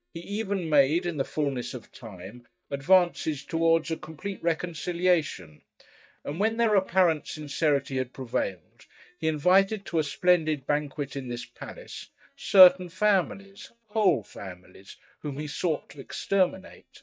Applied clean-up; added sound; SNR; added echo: neural mask model DeepFilterNet 3.